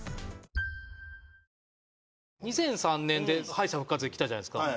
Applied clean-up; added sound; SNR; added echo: none; none; none; none.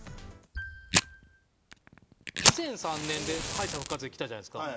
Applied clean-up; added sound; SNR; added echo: none; Fire; -5 dB; none.